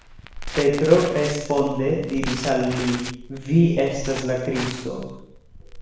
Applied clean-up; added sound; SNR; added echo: none; Crackle; 12 dB; reverberation time 0.9 s.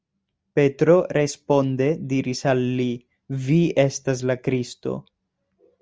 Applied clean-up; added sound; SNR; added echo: none; none; none; none.